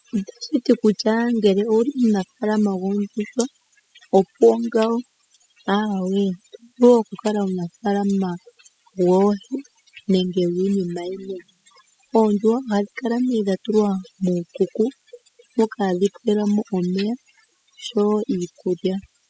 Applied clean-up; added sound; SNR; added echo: classical method spectral subtraction.